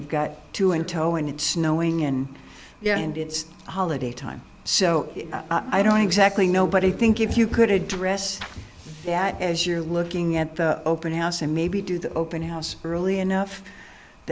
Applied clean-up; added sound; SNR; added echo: none; none; none; none.